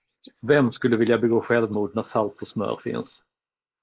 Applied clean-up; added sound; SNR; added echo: neural mask model Resemble Enhance denoiser.